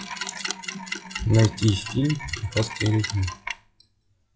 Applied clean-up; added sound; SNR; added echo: classical method WPE with log-MMSE.